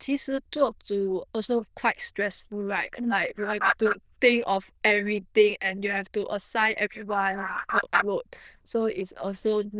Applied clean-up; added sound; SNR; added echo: neural diffusion model UNIVERSE++.